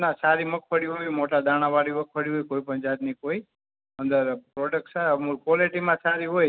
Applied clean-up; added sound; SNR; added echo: none; none; none; none.